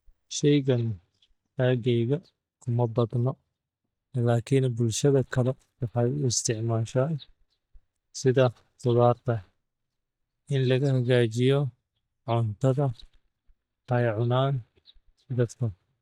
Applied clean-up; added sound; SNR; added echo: neural mask model DeepFilterNet 3.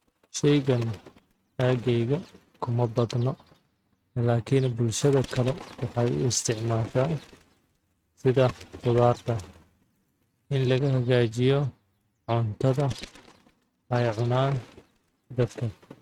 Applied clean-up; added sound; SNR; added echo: neural mask model RNNoise.